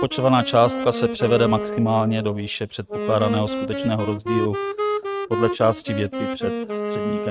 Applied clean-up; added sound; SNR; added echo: neural mask model RNNoise.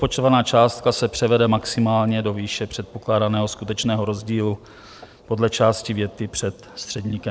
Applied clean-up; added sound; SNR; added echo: none; none; none; none.